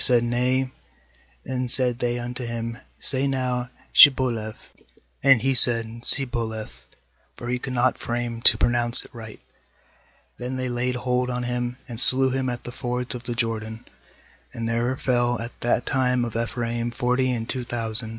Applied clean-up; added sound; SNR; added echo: none; none; none; none.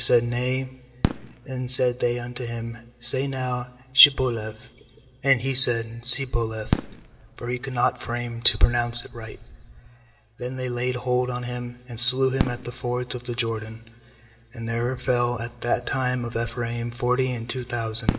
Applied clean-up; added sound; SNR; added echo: none; Fireworks; 13 dB; reverberation time 2.2 s.